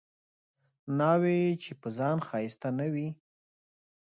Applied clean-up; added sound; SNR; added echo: none; none; none; none.